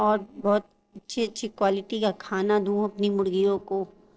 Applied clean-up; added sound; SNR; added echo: neural separator model SepFormer DNS4.